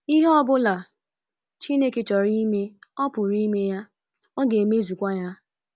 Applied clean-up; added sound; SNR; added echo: none; none; none; none.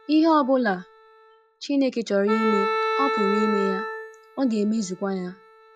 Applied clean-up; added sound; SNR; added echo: classical method log-MMSE.